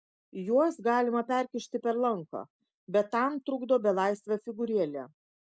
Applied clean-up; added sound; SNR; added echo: none; none; none; none.